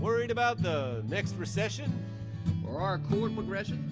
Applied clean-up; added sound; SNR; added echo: none; none; none; none.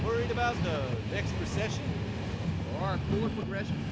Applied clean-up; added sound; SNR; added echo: none; Train; 2 dB; none.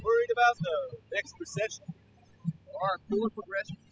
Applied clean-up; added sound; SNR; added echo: classical method spectral subtraction.